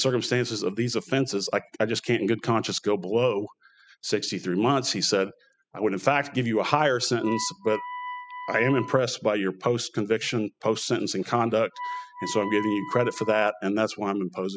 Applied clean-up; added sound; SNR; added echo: classical method spectral subtraction.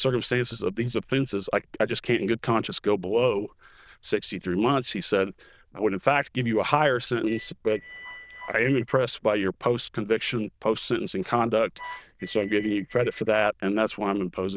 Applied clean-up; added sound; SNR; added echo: neural diffusion model UNIVERSE++.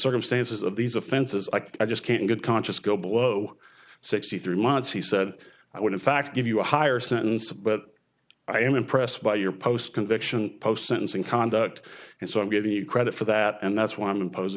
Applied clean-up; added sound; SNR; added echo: none; none; none; none.